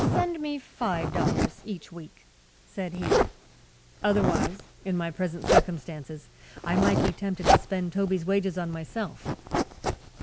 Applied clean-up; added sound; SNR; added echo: none; Zipper (clothing); -1 dB; none.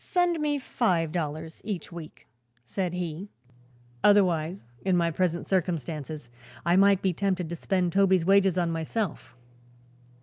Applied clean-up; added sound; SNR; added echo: none; none; none; none.